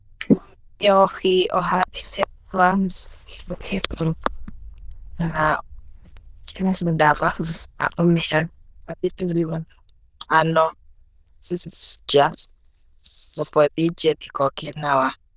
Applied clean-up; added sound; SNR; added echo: neural diffusion model UNIVERSE++.